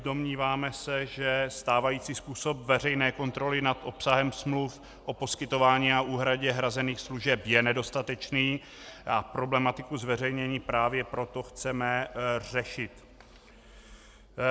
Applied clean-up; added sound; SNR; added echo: none; none; none; none.